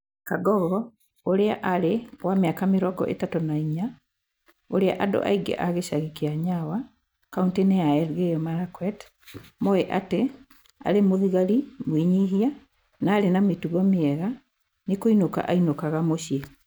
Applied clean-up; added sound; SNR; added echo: none; none; none; none.